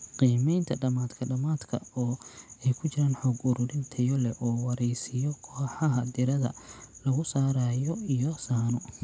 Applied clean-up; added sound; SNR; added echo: none; none; none; none.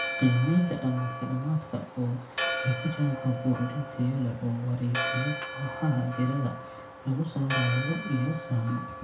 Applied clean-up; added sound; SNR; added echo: none; Church bell; 7 dB; reverberation time 0.3 s.